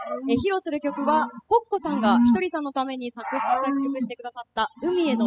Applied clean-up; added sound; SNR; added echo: classical method spectral subtraction.